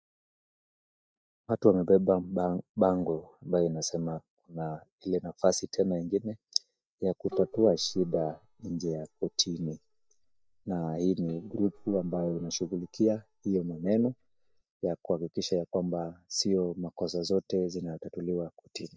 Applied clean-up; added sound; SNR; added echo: neural mask model DeepFilterNet 3.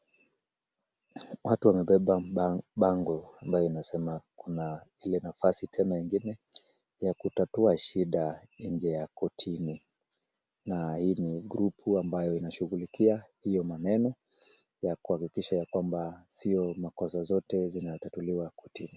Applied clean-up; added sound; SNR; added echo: none; none; none; none.